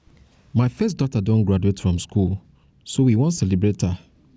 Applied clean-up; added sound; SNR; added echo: none; none; none; none.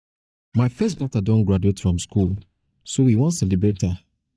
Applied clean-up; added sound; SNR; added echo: neural mask model DeepFilterNet 3.